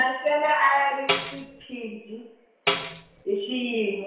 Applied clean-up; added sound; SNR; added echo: none; Tambourine; 5 dB; reverberation time 0.7 s.